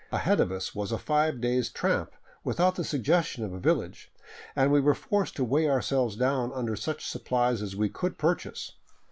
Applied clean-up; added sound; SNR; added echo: none; none; none; none.